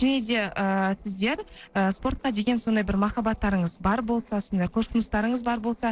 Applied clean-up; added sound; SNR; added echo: neural separator model SepFormer DNS4.